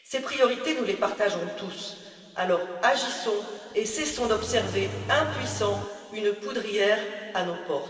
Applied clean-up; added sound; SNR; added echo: none; Engine starting; 10 dB; reverberation time 2.6 s.